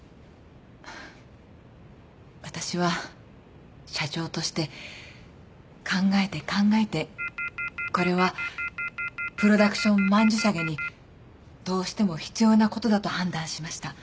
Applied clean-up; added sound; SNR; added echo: none; Telephone; 6 dB; none.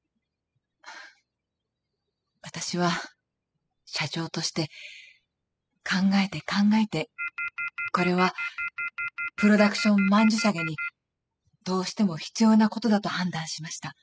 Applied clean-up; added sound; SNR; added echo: classical method spectral subtraction.